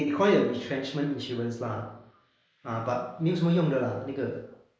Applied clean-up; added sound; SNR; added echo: neural mask model Resemble Enhance denoiser.